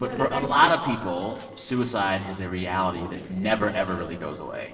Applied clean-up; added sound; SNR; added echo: neural separator model SepFormer DNS4.